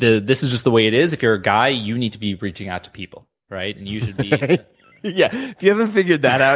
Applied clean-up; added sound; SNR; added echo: none; none; none; none.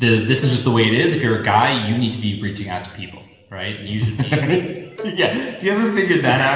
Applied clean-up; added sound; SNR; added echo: none; Bowed string instrument; 19 dB; reverberation time 1.1 s.